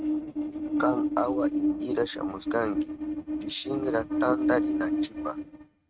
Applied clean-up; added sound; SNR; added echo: neural mask model RNNoise.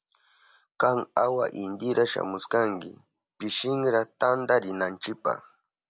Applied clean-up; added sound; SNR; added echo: none; none; none; none.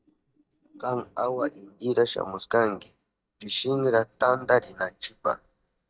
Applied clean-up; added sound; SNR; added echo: neural mask model DeepFilterNet 3.